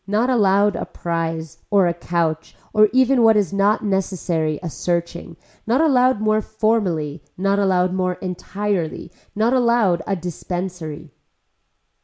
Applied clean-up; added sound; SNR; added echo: none; none; none; none.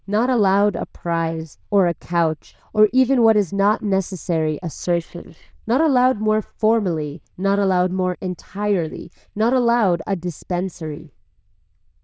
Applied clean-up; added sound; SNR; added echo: neural diffusion model UNIVERSE++.